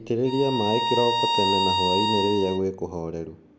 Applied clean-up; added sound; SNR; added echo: none; Bowed string instrument; 0 dB; none.